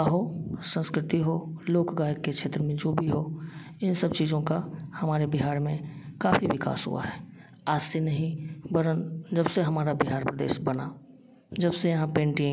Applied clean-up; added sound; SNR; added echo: none; none; none; none.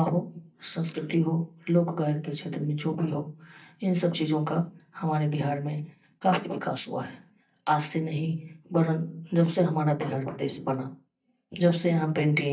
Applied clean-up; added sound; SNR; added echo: neural mask model DeepFilterNet 3.